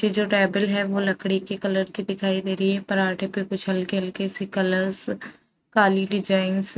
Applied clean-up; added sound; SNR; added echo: neural mask model RNNoise.